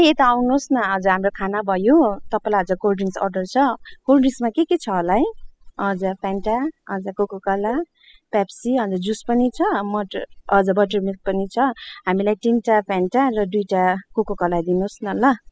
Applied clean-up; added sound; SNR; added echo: classical method spectral subtraction.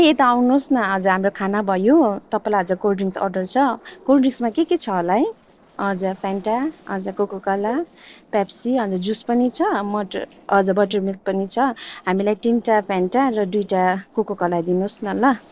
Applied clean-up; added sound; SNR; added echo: neural separator model SepFormer DNS4.